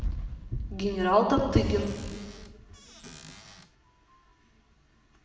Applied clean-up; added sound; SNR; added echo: none; Squeak / Cupboard open or close; 19 dB; reverberation time 1.6 s.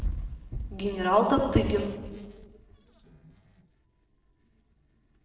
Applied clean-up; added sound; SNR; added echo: neural separator model SepFormer DNS4.